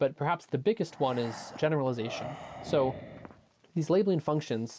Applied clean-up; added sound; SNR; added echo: none; Breathing; 15 dB; none.